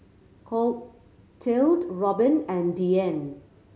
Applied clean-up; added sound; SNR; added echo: none; none; none; none.